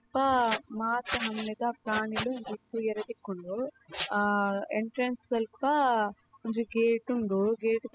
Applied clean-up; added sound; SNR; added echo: classical method spectral subtraction.